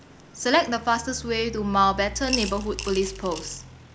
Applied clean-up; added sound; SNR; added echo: none; Idling / Truck + Coin (dropping) / Glass; 11 dB; none.